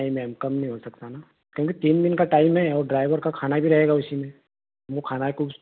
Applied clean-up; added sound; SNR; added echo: none; none; none; none.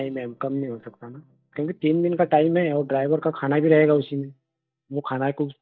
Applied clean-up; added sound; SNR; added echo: neural mask model DeepFilterNet 3.